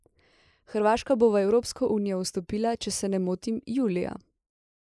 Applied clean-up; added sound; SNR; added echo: neural mask model Resemble Enhance denoiser.